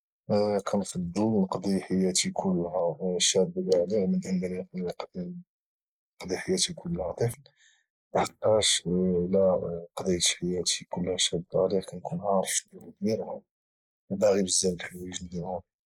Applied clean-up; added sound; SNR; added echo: neural mask model Resemble Enhance denoiser.